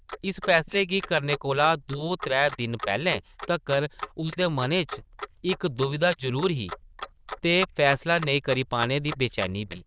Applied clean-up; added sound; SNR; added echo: neural diffusion model UNIVERSE++.